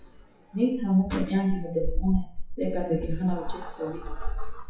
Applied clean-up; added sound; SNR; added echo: classical method WPE with log-MMSE.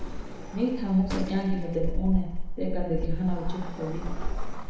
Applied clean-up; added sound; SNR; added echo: none; Sliding door; -1 dB; reverberation time 1.0 s.